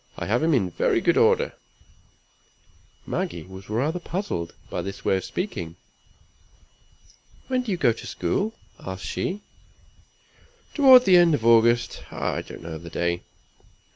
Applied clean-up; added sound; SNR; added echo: none; none; none; none.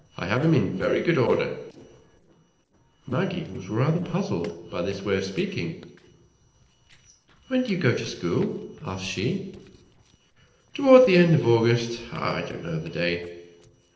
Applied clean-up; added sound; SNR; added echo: neural separator model SepFormer DNS4.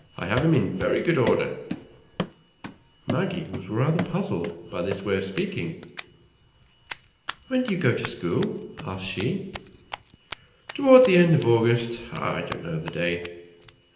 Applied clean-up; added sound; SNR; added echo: none; Run; 13 dB; reverberation time 0.8 s.